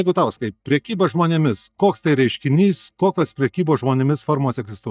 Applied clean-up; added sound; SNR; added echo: neural mask model DeepFilterNet 3.